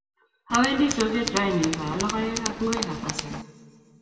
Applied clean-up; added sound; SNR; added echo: none; Tools; 6 dB; reverberation time 1.9 s.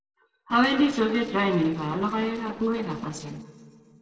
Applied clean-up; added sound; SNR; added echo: neural separator model SepFormer DNS4.